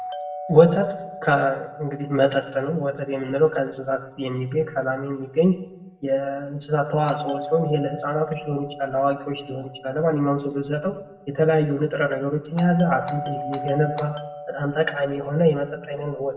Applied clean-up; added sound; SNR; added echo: none; Doorbell; 13 dB; reverberation time 0.7 s.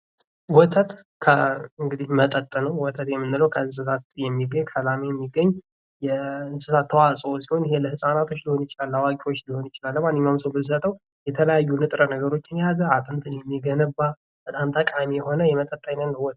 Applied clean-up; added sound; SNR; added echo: none; none; none; none.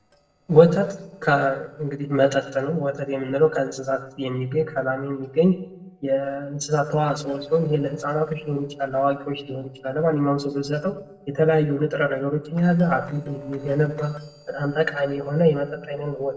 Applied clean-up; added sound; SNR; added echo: neural separator model SepFormer DNS4.